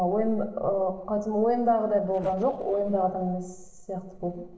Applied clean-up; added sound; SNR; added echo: neural separator model SepFormer DNS4.